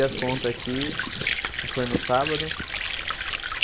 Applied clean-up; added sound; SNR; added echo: none; Sink (filling or washing) / Water; -1 dB; none.